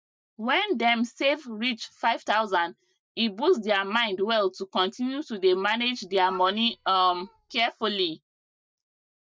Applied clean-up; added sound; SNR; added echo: neural mask model DeepFilterNet 3.